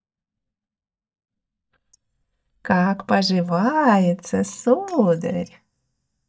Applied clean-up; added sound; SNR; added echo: neural mask model DeepFilterNet 3.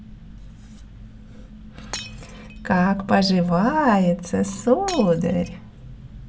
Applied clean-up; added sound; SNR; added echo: none; Shatter; 16 dB; none.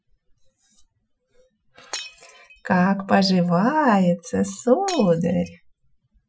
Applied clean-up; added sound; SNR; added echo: classical method Wiener filter.